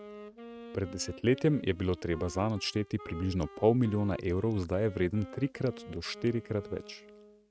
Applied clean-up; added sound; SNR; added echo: neural mask model RNNoise.